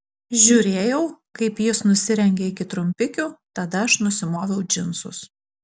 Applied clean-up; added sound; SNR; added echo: none; none; none; none.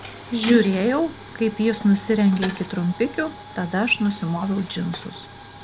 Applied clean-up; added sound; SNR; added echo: none; Coin (dropping); 15 dB; none.